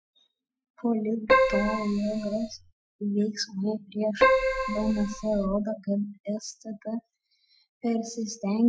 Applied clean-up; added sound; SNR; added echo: classical method Wiener filter.